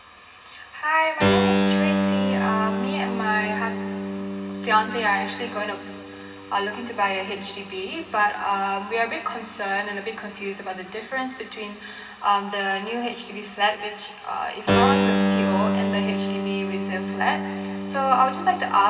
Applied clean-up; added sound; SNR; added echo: none; Keyboard (musical); 1 dB; reverberation time 2.3 s.